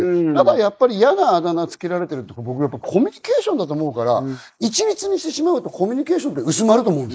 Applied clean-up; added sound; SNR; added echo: neural mask model Resemble Enhance denoiser.